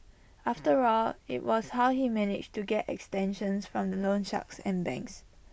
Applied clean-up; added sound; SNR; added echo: none; none; none; none.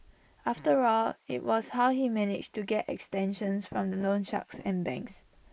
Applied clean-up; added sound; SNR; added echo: neural mask model Resemble Enhance denoiser.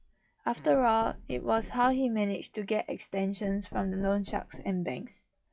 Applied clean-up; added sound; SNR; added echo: classical method log-MMSE.